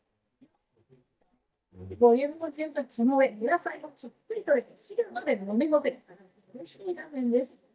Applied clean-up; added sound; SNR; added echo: neural mask model DeepFilterNet 3.